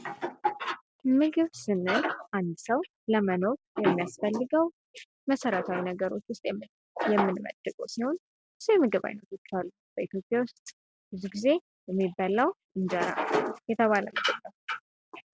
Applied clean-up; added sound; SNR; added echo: none; none; none; none.